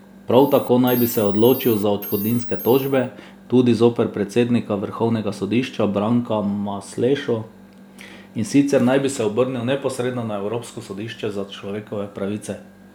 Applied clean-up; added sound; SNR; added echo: none; Alarm; 11 dB; none.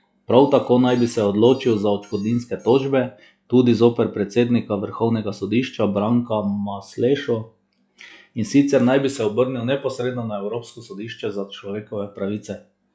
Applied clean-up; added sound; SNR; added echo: classical method log-MMSE.